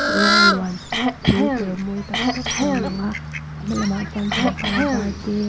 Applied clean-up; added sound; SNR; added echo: none; Cough + Fowl; -2 dB; none.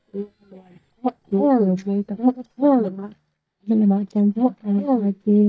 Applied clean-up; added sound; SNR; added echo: neural mask model DeepFilterNet 3.